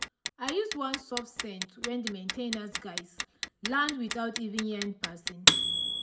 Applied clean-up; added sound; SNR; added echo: none; Clock; -3 dB; reverberation time 0.3 s.